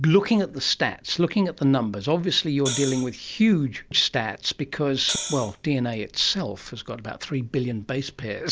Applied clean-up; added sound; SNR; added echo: none; Hi-hat; 8 dB; none.